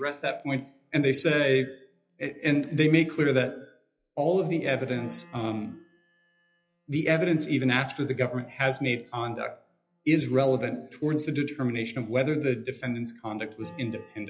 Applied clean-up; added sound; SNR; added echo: classical method WPE with log-MMSE.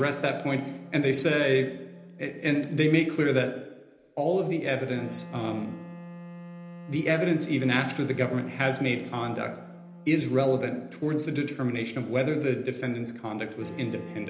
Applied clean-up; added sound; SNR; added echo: none; Wind instrument, woodwind instrument; 17 dB; reverberation time 1.0 s.